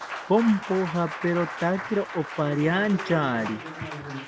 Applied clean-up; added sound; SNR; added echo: none; Applause; 10 dB; none.